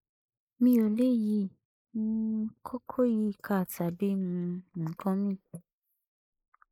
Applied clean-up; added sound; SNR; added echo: neural mask model Resemble Enhance denoiser.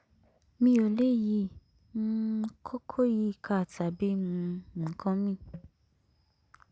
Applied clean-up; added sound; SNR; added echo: none; none; none; none.